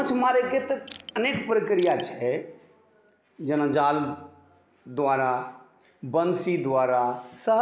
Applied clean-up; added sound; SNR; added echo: none; Crushing; 16 dB; none.